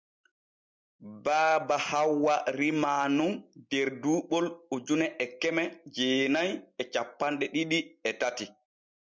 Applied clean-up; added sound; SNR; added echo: none; none; none; none.